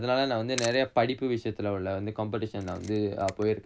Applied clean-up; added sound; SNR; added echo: none; Camera; 18 dB; none.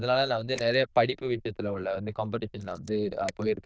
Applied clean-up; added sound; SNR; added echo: neural diffusion model UNIVERSE++.